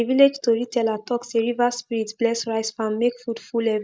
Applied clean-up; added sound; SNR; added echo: none; none; none; none.